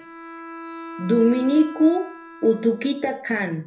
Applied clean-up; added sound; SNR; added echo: none; Bowed string instrument; 17 dB; reverberation time 0.3 s.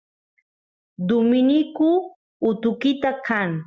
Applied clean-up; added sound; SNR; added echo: none; none; none; none.